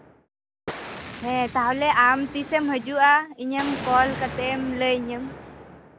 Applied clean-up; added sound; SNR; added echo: none; Explosion; 13 dB; none.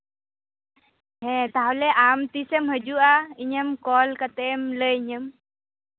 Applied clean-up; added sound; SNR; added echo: none; none; none; none.